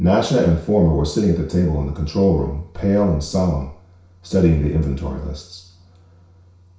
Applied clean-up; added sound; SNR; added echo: none; none; none; reverberation time 0.6 s.